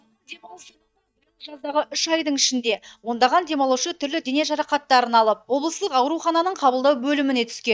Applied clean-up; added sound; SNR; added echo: neural mask model DeepFilterNet 3.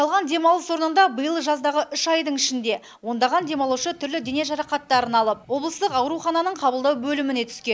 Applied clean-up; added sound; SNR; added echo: none; none; none; none.